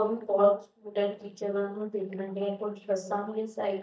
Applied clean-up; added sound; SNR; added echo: neural mask model DeepFilterNet 3.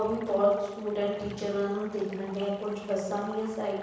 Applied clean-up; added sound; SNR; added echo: none; Stream; 19 dB; reverberation time 1.1 s.